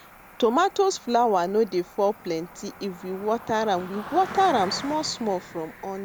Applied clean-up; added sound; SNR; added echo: none; Cricket; 16 dB; none.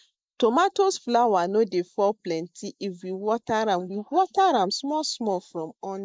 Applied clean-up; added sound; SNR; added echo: neural mask model Resemble Enhance denoiser.